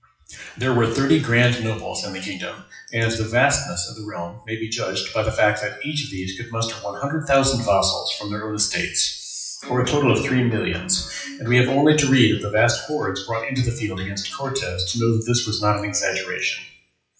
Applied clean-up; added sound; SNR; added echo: classical method WPE with log-MMSE.